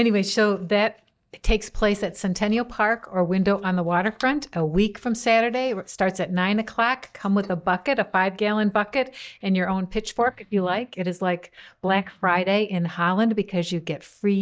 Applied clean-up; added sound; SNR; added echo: neural mask model DeepFilterNet 3.